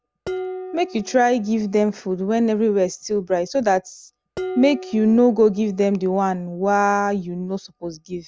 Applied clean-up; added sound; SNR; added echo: none; Dishes, pots, and pans; 16 dB; none.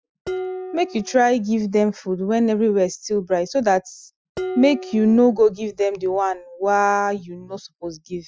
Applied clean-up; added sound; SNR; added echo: classical method Wiener filter.